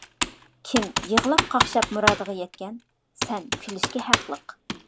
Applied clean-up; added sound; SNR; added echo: none; Computer keyboard; -1 dB; none.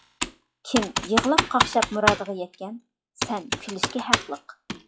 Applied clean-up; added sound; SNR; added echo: classical method log-MMSE.